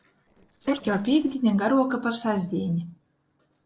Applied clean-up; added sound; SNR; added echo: neural separator model SepFormer DNS4.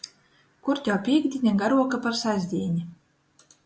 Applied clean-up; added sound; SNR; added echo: none; none; none; none.